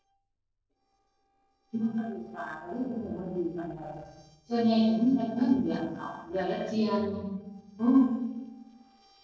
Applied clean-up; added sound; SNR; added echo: neural separator model SepFormer DNS4.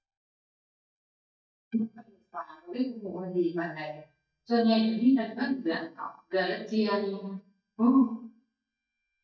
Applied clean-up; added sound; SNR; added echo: neural mask model DeepFilterNet 3.